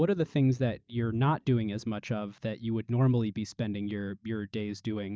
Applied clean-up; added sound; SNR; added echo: neural mask model DeepFilterNet 3.